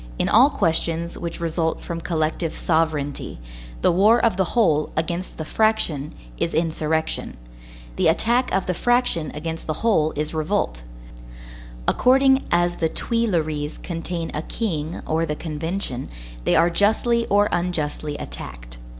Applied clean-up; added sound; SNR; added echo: none; none; none; none.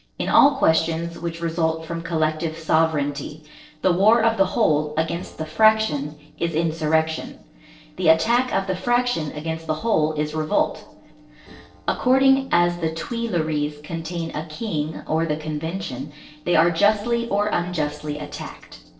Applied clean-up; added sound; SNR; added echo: neural separator model SepFormer DNS4.